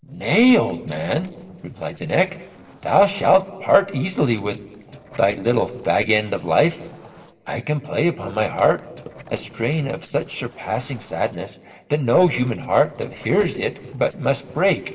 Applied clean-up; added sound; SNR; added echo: neural separator model SepFormer DNS4.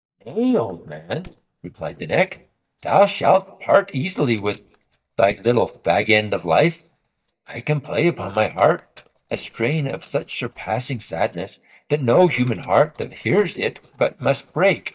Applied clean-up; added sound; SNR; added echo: neural mask model DeepFilterNet 3.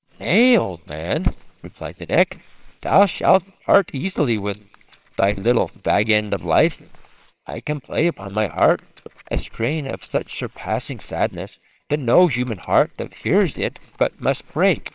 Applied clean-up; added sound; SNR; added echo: neural separator model SepFormer WHAMR!.